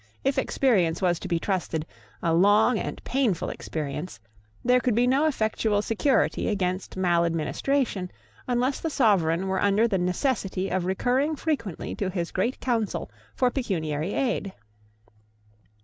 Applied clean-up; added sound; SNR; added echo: none; none; none; none.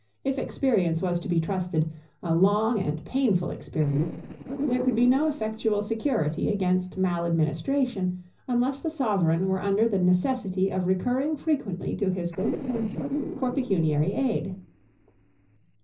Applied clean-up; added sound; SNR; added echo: neural separator model SepFormer DNS4.